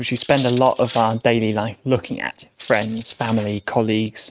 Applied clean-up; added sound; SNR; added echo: neural mask model RNNoise.